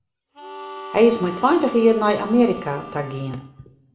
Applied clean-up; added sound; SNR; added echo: none; Harmonica; 15 dB; reverberation time 0.6 s.